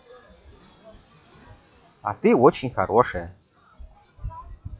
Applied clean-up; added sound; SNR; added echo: classical method log-MMSE.